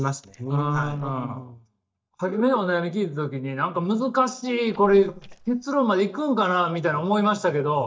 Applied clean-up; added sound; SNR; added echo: neural mask model DeepFilterNet 3.